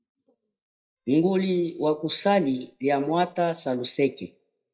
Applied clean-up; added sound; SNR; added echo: neural mask model DeepFilterNet 3.